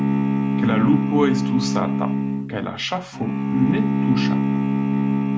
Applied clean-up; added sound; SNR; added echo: none; Bowed string instrument; -4 dB; none.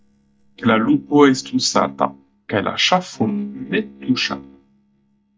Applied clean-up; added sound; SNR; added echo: neural mask model DeepFilterNet 3.